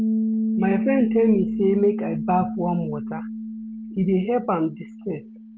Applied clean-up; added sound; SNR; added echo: none; Piano; 3 dB; none.